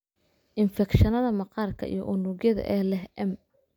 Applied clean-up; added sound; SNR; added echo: none; none; none; none.